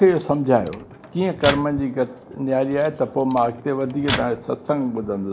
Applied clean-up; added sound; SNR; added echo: none; Microwave oven; 12 dB; none.